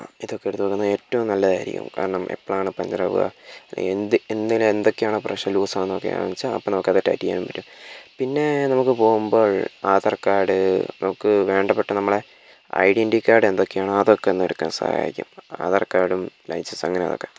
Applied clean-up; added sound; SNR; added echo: none; none; none; none.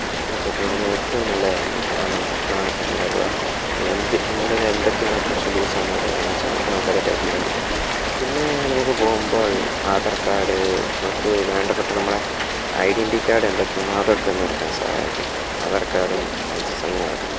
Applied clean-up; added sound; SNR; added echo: none; Rain; 0 dB; none.